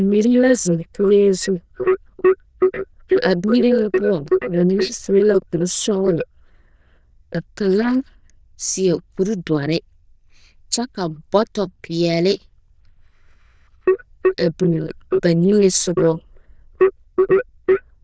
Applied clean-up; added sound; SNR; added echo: neural diffusion model UNIVERSE++.